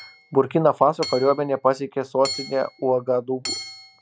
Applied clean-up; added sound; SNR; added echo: none; Hammer / Chink, clink; 14 dB; none.